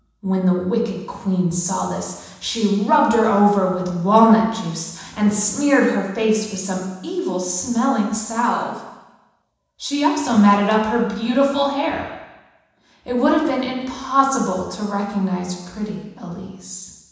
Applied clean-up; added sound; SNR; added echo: none; none; none; reverberation time 1.1 s.